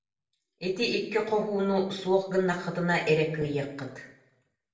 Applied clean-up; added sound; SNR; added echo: none; none; none; reverberation time 0.6 s.